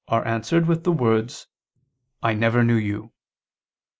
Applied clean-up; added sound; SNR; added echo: neural mask model Resemble Enhance denoiser.